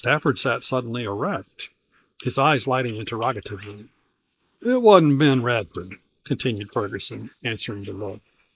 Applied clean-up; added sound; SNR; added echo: neural mask model Resemble Enhance denoiser.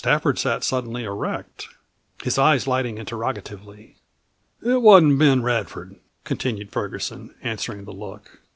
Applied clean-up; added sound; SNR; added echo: none; none; none; none.